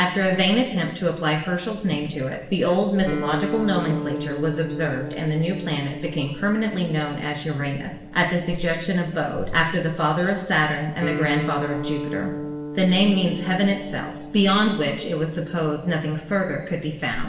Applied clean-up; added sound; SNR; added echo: none; Guitar; 11 dB; reverberation time 0.9 s.